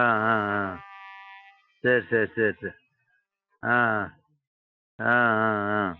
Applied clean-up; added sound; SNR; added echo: classical method Wiener filter.